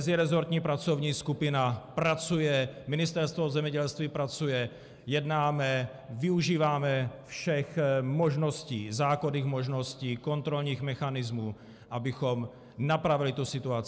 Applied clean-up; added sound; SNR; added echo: none; none; none; none.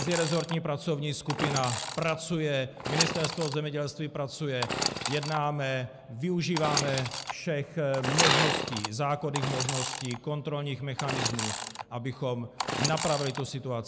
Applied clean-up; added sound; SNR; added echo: none; Sawing / Engine; 3 dB; none.